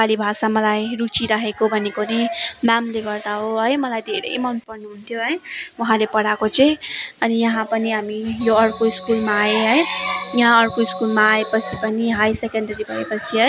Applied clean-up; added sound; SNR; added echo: none; Organ; 12 dB; none.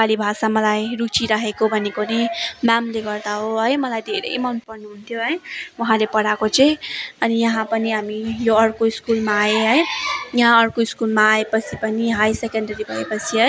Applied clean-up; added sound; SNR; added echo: none; none; none; none.